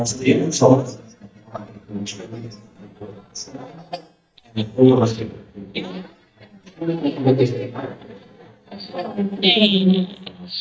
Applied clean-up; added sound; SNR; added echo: neural mask model DeepFilterNet 3.